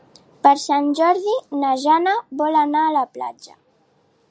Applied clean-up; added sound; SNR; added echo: none; none; none; none.